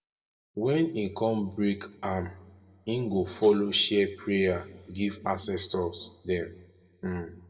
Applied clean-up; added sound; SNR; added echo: none; none; none; reverberation time 1.0 s.